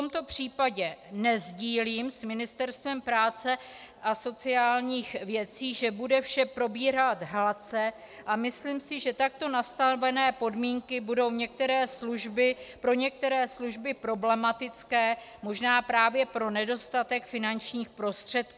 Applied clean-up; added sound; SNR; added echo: none; none; none; none.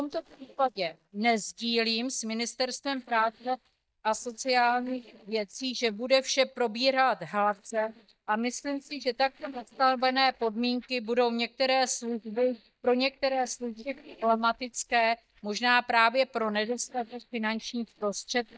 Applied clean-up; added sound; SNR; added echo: neural mask model DeepFilterNet 3.